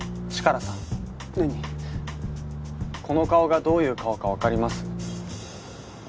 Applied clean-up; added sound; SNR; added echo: none; none; none; none.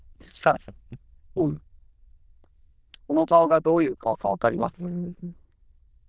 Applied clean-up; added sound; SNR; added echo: neural diffusion model UNIVERSE++.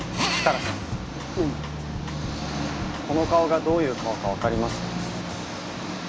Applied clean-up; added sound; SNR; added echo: none; Engine + Drill; 4 dB; none.